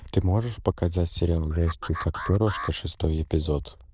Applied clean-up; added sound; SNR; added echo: neural diffusion model UNIVERSE++.